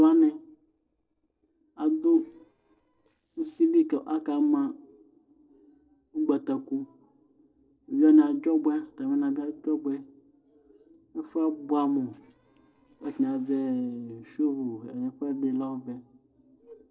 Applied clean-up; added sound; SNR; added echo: neural separator model SepFormer DNS4.